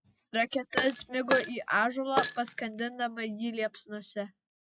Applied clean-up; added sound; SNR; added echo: classical method log-MMSE.